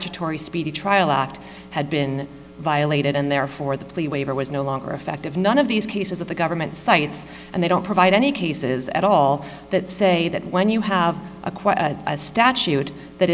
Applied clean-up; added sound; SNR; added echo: none; none; none; none.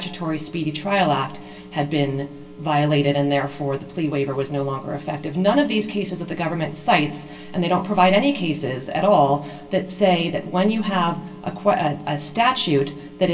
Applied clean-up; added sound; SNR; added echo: none; none; none; reverberation time 0.2 s.